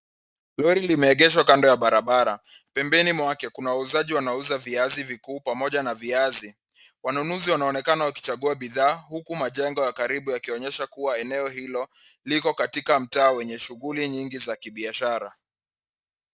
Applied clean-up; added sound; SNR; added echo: neural mask model DeepFilterNet 3.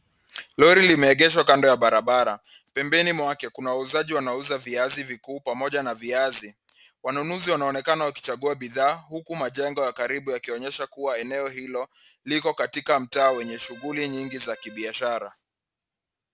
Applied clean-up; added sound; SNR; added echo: none; Accordion; 18 dB; none.